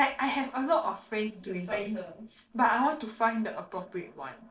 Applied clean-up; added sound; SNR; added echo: neural separator model SepFormer DNS4.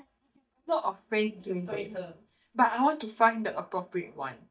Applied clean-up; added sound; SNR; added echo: neural mask model DeepFilterNet 3.